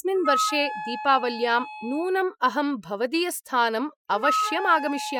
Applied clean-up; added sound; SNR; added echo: classical method Wiener filter.